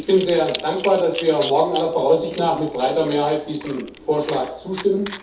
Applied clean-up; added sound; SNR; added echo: none; Coin (dropping) / Zipper (clothing); 16 dB; reverberation time 0.5 s.